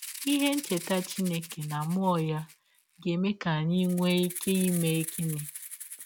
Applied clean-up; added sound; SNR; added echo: none; Rattle (instrument); 12 dB; none.